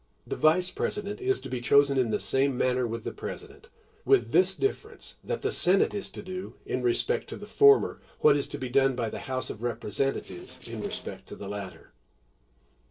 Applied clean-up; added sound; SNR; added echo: neural separator model SepFormer DNS4.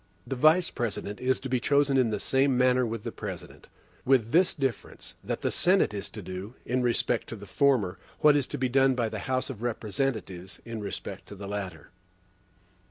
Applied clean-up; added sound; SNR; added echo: none; none; none; none.